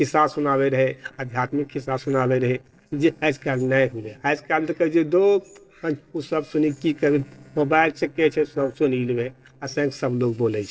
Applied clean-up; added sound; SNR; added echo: neural separator model SepFormer DNS4.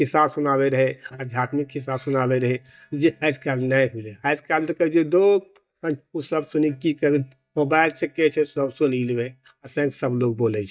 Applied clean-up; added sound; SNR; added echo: neural mask model DeepFilterNet 3.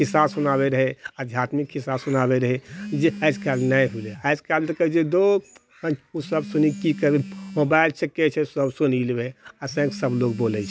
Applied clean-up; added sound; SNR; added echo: none; none; none; none.